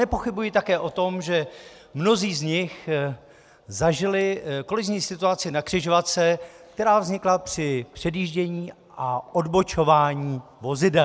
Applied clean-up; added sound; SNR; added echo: none; none; none; none.